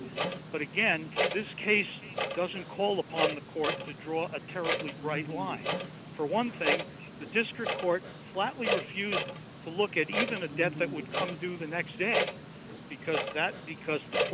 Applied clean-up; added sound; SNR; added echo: none; Clock; 2 dB; none.